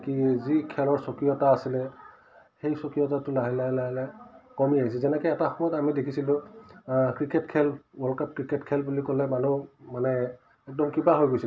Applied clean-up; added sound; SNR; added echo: none; none; none; none.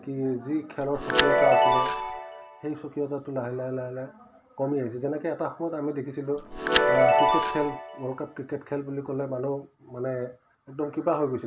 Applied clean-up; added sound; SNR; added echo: none; Chime; -4 dB; none.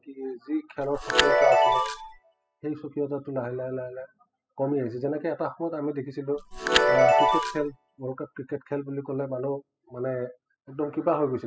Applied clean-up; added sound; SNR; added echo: classical method spectral subtraction.